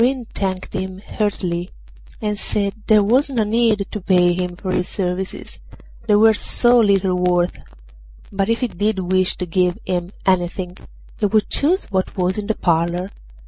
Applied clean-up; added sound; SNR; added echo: none; none; none; none.